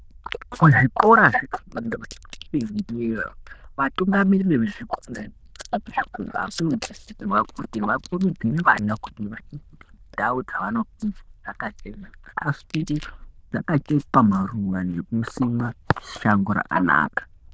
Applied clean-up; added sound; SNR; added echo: neural diffusion model UNIVERSE++.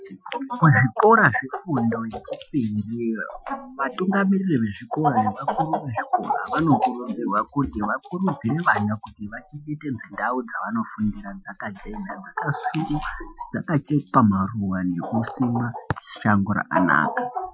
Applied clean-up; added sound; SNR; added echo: classical method Wiener filter.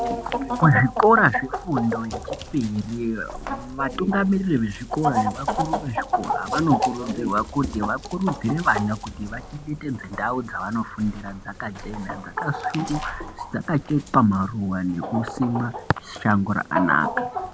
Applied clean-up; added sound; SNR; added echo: none; Chicken, rooster; 7 dB; none.